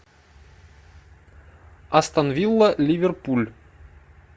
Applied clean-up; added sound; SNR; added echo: none; none; none; none.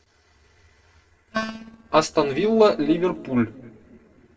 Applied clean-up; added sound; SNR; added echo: neural separator model SepFormer DNS4.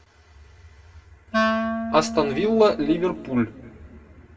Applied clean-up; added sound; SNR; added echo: none; Wind instrument, woodwind instrument; 3 dB; reverberation time 2.0 s.